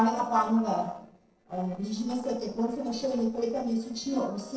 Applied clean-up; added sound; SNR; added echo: neural separator model SepFormer DNS4.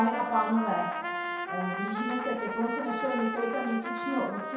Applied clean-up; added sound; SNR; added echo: none; Trumpet; 4 dB; reverberation time 0.7 s.